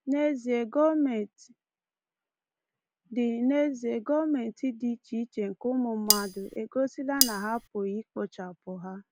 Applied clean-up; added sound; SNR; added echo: none; Cutlery, silverware; -2 dB; none.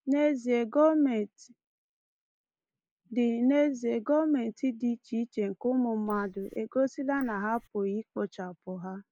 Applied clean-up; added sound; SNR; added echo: neural mask model Resemble Enhance denoiser.